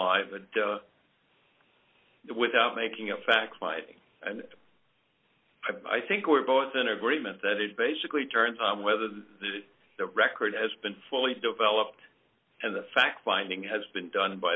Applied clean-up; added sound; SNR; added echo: none; none; none; none.